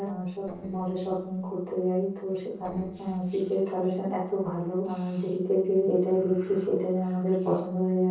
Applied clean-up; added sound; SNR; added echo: neural separator model SepFormer DNS4.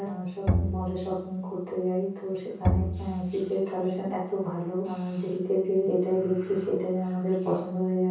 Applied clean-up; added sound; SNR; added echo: none; Bowed string instrument; 2 dB; reverberation time 0.6 s.